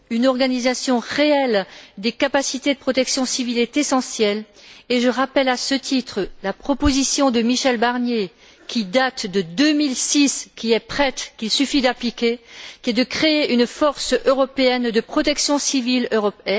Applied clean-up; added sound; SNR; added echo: none; none; none; none.